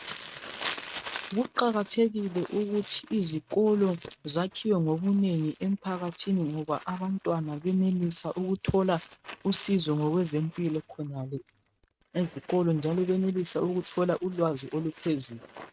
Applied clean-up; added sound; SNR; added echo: neural mask model RNNoise.